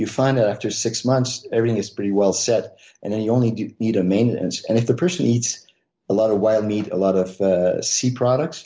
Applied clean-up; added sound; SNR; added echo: none; none; none; none.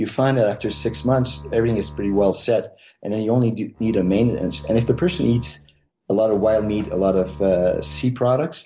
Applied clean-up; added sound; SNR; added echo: none; Bowed string instrument; 17 dB; none.